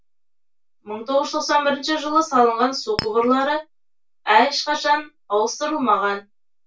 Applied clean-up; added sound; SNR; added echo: none; Chink, clink; 10 dB; reverberation time 0.1 s.